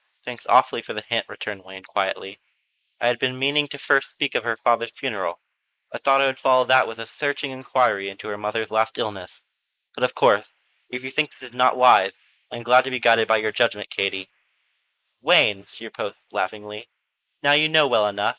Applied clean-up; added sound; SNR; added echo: neural mask model Resemble Enhance denoiser.